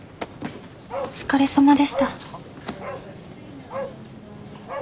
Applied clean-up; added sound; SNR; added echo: none; Bark; 10 dB; none.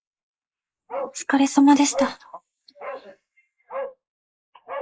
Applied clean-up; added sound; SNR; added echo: neural mask model Resemble Enhance denoiser.